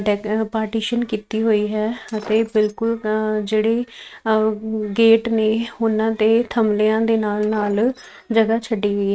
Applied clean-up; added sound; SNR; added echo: neural mask model RNNoise.